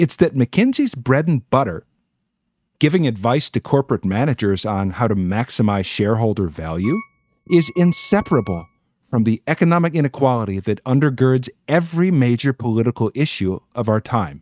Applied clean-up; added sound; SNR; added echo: neural mask model RNNoise.